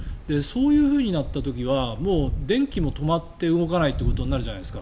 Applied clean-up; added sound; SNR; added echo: none; Wind; 7 dB; none.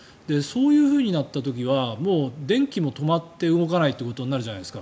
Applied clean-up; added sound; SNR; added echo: none; none; none; none.